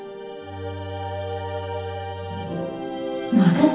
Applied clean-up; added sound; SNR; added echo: none; Bowed string instrument; 12 dB; reverberation time 1.0 s.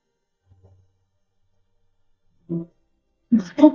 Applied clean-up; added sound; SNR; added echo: neural mask model DeepFilterNet 3.